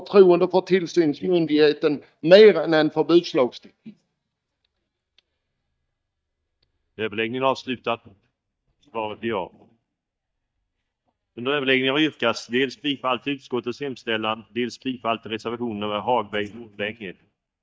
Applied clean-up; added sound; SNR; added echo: neural mask model DeepFilterNet 3.